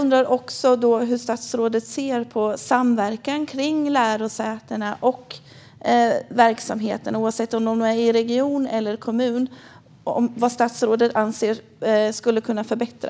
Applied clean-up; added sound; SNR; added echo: none; none; none; none.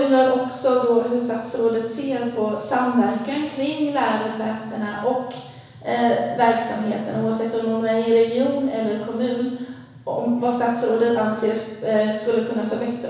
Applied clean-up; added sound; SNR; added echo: none; none; none; reverberation time 1.1 s.